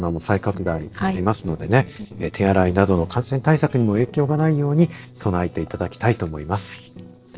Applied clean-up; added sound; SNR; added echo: neural separator model SepFormer DNS4.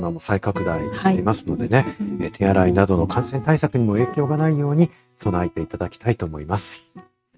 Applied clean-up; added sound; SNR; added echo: neural mask model RNNoise.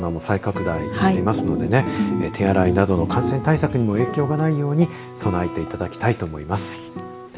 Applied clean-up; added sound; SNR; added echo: none; Organ; 5 dB; none.